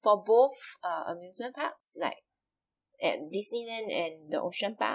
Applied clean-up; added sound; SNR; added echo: none; none; none; none.